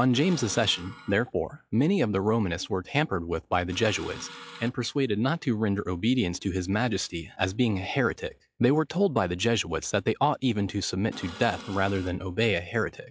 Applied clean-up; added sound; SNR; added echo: classical method log-MMSE.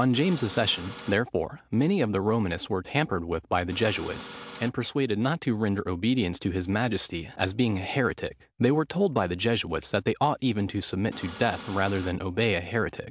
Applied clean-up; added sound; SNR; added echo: none; Printer; 14 dB; none.